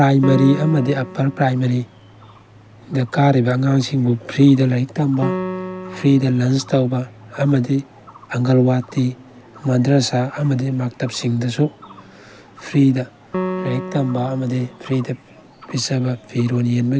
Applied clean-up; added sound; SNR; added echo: none; Piano; 12 dB; none.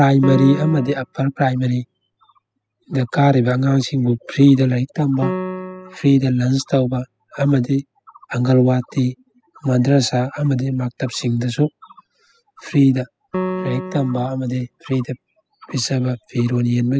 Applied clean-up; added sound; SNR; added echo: classical method spectral subtraction.